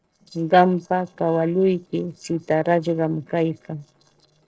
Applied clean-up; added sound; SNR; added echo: neural separator model SepFormer DNS4.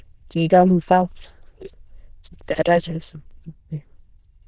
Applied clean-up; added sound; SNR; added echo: neural diffusion model UNIVERSE++.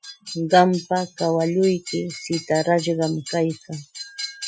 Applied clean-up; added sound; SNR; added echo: classical method Wiener filter.